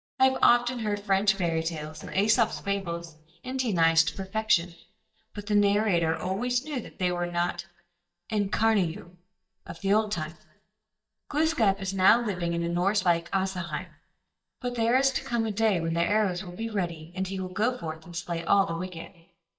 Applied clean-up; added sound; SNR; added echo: neural mask model DeepFilterNet 3.